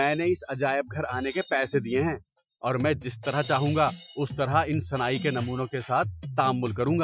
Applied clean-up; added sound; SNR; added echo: classical method Wiener filter.